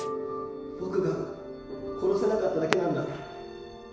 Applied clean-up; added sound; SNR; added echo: none; Fireworks; 13 dB; reverberation time 1.0 s.